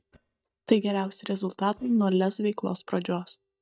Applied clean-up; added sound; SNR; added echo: neural mask model DeepFilterNet 3.